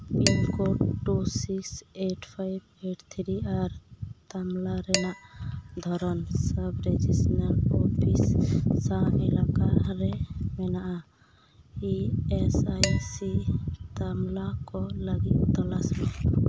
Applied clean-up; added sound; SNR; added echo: none; Dishes, pots, and pans; 11 dB; none.